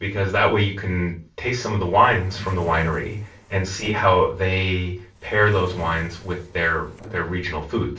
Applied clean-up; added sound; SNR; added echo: neural separator model SepFormer DNS4.